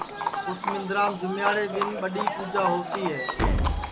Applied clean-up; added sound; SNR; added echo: none; Livestock, farm animals, working animals + Walk, footsteps / Slam; -1 dB; none.